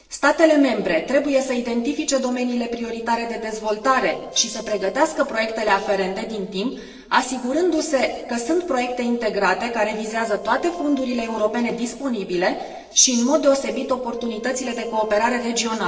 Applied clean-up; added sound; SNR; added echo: neural separator model SepFormer DNS4.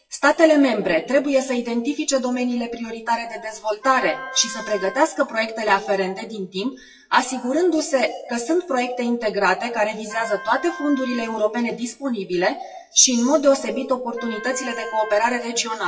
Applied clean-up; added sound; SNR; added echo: classical method WPE with log-MMSE.